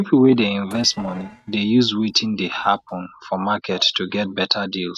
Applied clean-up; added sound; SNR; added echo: neural mask model RNNoise.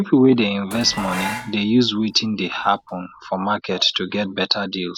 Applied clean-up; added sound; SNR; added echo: none; Dishes, pots, and pans; 13 dB; none.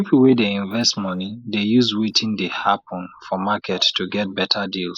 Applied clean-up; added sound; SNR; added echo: neural mask model Resemble Enhance denoiser.